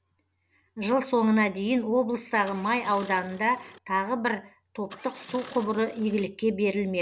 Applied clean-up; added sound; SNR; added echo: none; Engine starting; 20 dB; none.